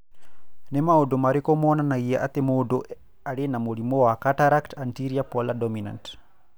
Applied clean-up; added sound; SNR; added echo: none; none; none; none.